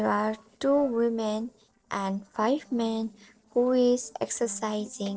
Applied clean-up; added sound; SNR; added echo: neural separator model SepFormer DNS4.